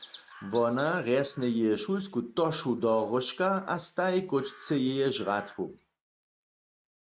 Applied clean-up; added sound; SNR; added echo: neural mask model RNNoise.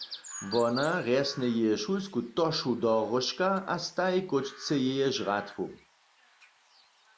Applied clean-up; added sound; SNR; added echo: none; Chirp, tweet; 19 dB; none.